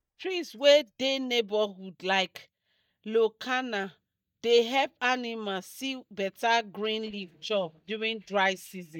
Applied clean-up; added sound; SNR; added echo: neural mask model DeepFilterNet 3.